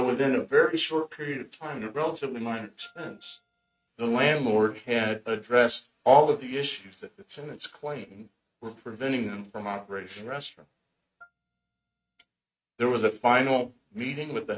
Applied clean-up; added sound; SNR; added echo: neural mask model RNNoise.